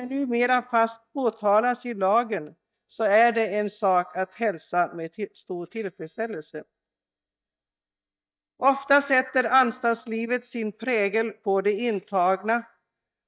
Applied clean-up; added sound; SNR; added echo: neural mask model DeepFilterNet 3.